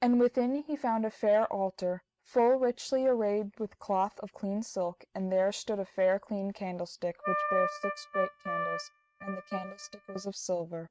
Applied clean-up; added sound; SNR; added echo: neural mask model RNNoise.